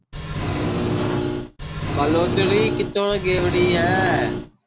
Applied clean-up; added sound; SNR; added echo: none; Engine; 0 dB; none.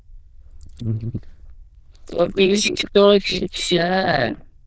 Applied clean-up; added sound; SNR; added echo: neural diffusion model UNIVERSE++.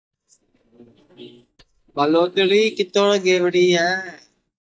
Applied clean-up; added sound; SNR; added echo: neural mask model DeepFilterNet 3.